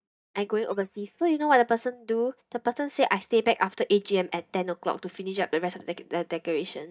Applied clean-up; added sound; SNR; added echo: neural mask model DeepFilterNet 3.